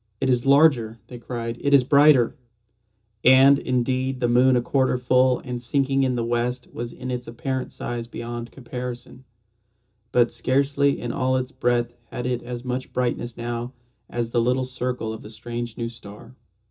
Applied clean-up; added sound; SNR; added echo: none; none; none; reverberation time 0.2 s.